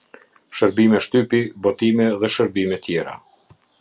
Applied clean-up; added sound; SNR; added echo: none; none; none; none.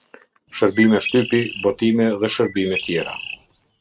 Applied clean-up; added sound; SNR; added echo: neural mask model RNNoise.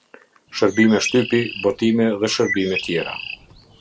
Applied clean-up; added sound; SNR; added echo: none; Bird; 10 dB; none.